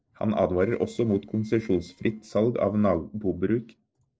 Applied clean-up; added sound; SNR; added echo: neural separator model SepFormer DNS4.